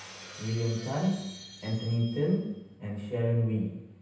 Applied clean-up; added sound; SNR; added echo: none; Shatter; 18 dB; reverberation time 0.9 s.